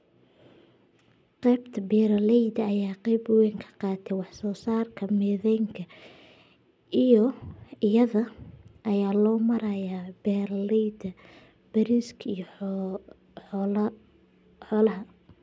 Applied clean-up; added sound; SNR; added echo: none; none; none; none.